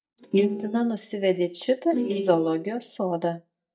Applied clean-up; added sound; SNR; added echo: neural mask model DeepFilterNet 3.